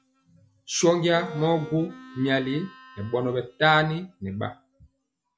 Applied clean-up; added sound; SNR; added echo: classical method log-MMSE.